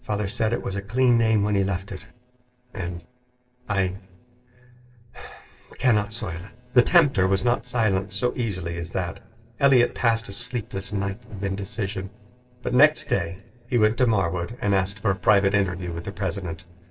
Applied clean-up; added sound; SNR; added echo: neural separator model SepFormer DNS4.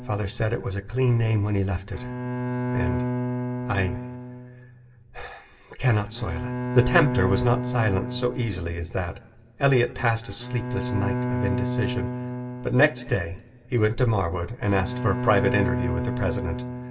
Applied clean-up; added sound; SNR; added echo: none; Bowed string instrument; 5 dB; reverberation time 1.6 s.